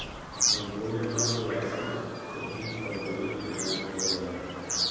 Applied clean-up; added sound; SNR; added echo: none; Bird vocalization, bird call, bird song; -1 dB; reverberation time 2.1 s.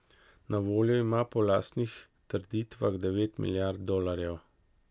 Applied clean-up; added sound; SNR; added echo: none; none; none; none.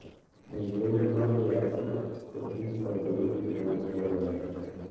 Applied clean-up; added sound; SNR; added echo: neural separator model SepFormer DNS4.